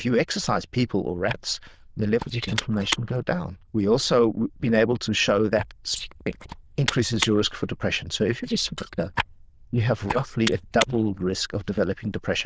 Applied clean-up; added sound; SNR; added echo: neural diffusion model UNIVERSE++.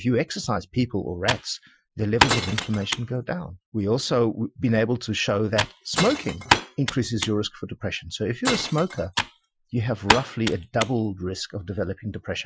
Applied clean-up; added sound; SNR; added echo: classical method Wiener filter.